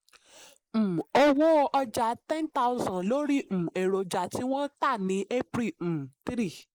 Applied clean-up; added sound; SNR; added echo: neural mask model Resemble Enhance denoiser.